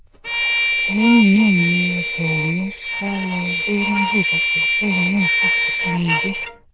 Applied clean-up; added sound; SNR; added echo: neural diffusion model UNIVERSE++.